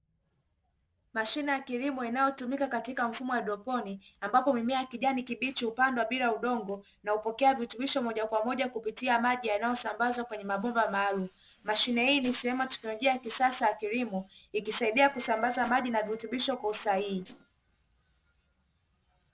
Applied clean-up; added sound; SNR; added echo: neural separator model SepFormer DNS4.